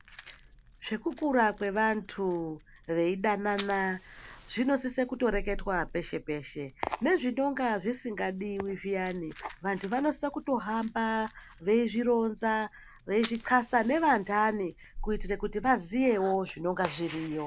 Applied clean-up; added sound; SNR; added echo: none; Fire; 15 dB; none.